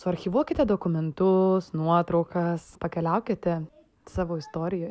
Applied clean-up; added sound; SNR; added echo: none; none; none; none.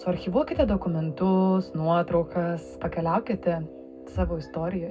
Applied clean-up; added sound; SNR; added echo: none; Brass instrument; 16 dB; reverberation time 0.3 s.